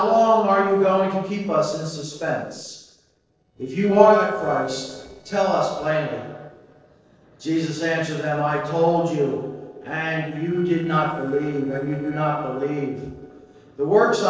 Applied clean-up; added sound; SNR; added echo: neural separator model SepFormer DNS4.